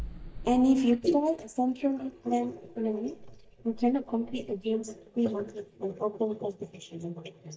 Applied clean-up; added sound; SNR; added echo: neural mask model DeepFilterNet 3.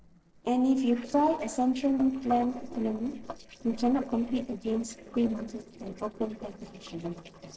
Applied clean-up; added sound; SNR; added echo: neural separator model SepFormer DNS4.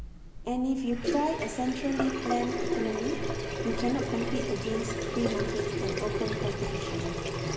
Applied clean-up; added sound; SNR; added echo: none; Sink (filling or washing) / Water tap, faucet; 0 dB; reverberation time 2.2 s.